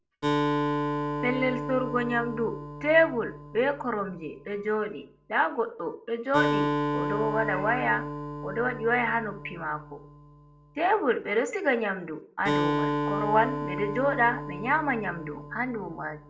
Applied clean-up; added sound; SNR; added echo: none; Acoustic guitar; 4 dB; reverberation time 0.3 s.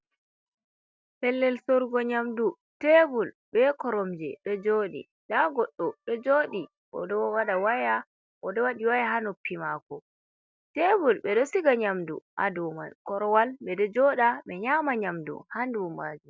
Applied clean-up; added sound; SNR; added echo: none; none; none; none.